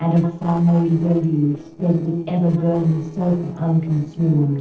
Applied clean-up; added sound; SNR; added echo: neural separator model SepFormer DNS4.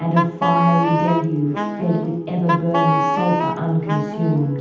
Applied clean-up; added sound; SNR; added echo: none; Wind instrument, woodwind instrument; 2 dB; reverberation time 0.8 s.